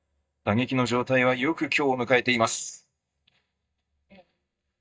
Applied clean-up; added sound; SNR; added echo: neural mask model DeepFilterNet 3.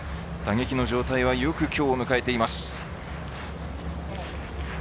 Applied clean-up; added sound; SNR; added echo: none; none; none; none.